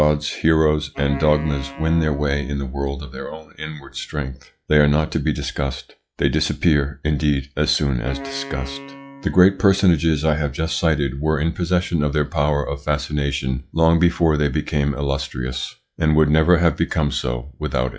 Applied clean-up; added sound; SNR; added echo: classical method log-MMSE.